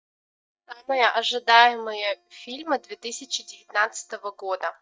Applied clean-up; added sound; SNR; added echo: neural mask model DeepFilterNet 3.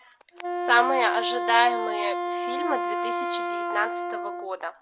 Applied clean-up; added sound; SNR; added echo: none; Wind instrument, woodwind instrument; 2 dB; none.